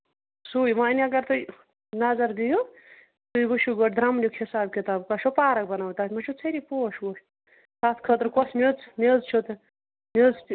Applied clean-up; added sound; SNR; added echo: none; none; none; none.